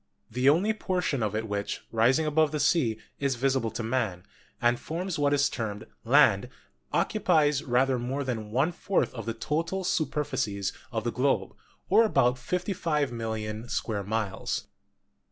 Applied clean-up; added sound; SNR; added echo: none; none; none; none.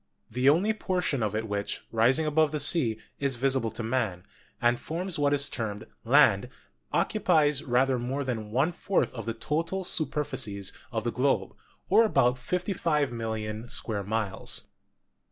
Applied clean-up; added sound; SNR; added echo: neural mask model Resemble Enhance denoiser.